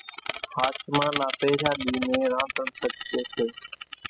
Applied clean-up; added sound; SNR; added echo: classical method spectral subtraction.